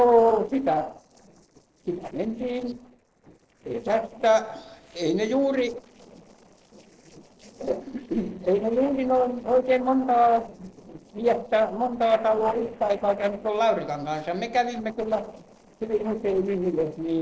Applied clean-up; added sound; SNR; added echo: neural separator model SepFormer DNS4.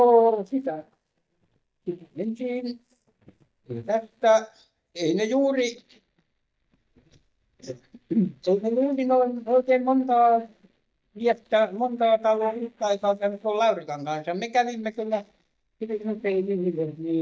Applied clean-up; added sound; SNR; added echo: neural mask model DeepFilterNet 3.